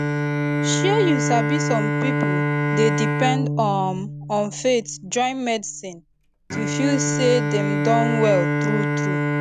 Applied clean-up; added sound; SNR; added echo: none; Bowed string instrument; -1 dB; none.